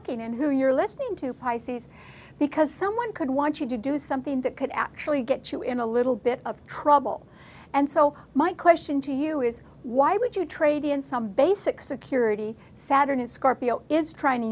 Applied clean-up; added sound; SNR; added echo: none; none; none; none.